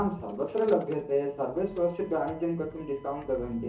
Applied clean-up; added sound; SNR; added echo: none; Slam / Engine starting; 20 dB; reverberation time 0.8 s.